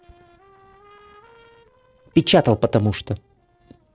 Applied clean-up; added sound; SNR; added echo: neural separator model SepFormer DNS4.